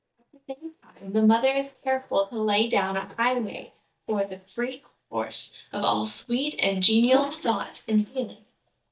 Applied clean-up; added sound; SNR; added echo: neural mask model DeepFilterNet 3.